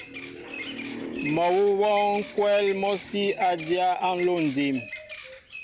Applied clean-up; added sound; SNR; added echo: none; Bird vocalization, bird call, bird song; 15 dB; none.